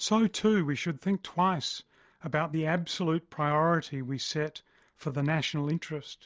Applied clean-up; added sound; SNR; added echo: none; none; none; none.